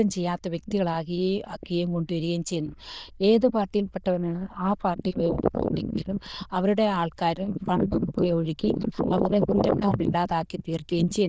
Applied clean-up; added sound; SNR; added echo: neural diffusion model UNIVERSE++.